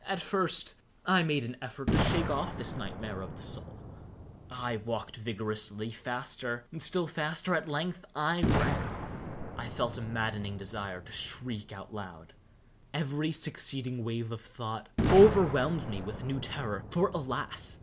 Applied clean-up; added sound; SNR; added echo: none; Boom; 5 dB; none.